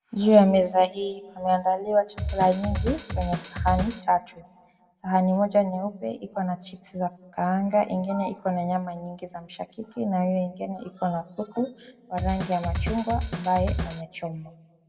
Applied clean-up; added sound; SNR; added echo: none; Drum kit; 3 dB; reverberation time 0.7 s.